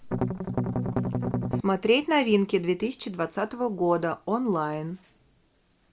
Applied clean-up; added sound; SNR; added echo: none; Strum; 0 dB; none.